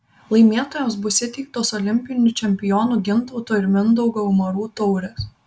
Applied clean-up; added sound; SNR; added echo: none; none; none; none.